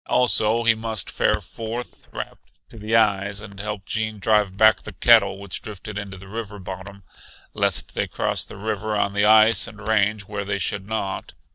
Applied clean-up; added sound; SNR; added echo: neural mask model DeepFilterNet 3.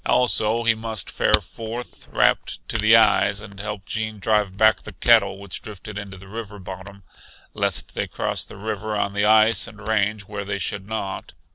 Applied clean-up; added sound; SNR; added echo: none; Camera; 14 dB; none.